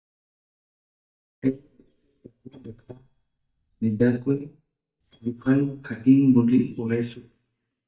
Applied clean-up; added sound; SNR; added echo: neural mask model DeepFilterNet 3.